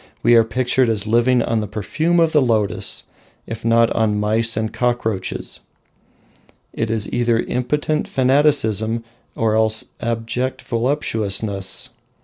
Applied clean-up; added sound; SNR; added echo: none; none; none; none.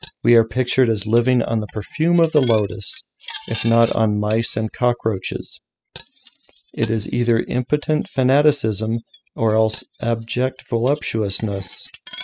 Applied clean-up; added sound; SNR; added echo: classical method spectral subtraction.